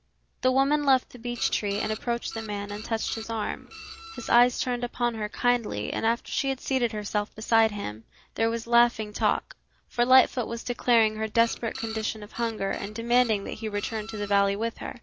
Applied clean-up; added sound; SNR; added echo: none; Printer; 14 dB; none.